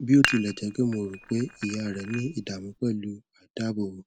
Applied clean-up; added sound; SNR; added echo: none; Dishes, pots, and pans; 7 dB; none.